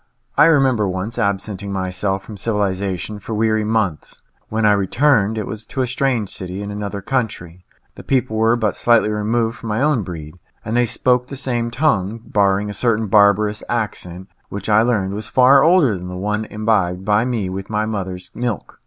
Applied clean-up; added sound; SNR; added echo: none; none; none; none.